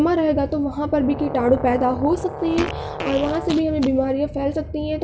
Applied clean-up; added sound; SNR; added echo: none; Fart + Brass instrument; 10 dB; none.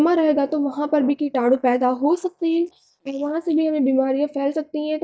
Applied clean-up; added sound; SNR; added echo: neural mask model DeepFilterNet 3.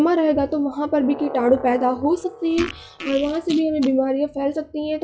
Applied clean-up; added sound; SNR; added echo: classical method log-MMSE.